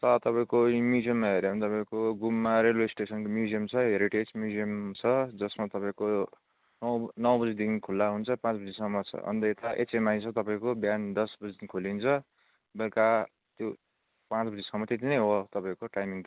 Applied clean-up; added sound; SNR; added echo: none; none; none; none.